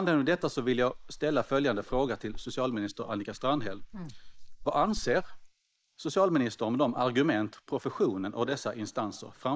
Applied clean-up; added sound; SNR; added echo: neural mask model Resemble Enhance denoiser.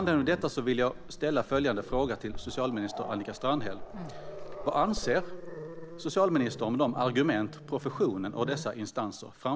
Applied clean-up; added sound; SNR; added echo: none; Growling; 11 dB; none.